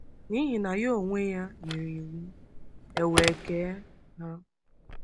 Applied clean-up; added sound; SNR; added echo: none; Telephone; 5 dB; none.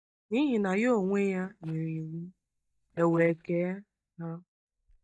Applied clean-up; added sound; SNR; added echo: neural mask model DeepFilterNet 3.